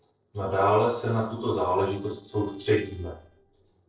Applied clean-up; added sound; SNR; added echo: neural separator model SepFormer DNS4.